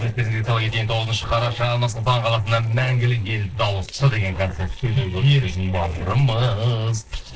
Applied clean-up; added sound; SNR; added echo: neural separator model SepFormer DNS4.